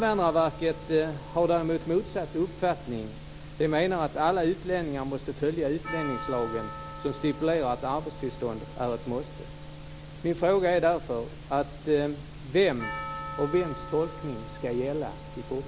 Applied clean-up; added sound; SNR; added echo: none; Percussion; 16 dB; none.